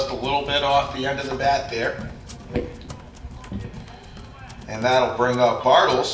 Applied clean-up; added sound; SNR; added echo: none; Run; 19 dB; reverberation time 0.9 s.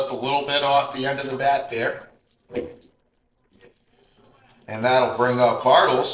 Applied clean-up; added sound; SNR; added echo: neural separator model SepFormer DNS4.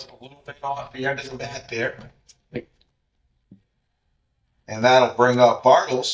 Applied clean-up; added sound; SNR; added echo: neural mask model DeepFilterNet 3.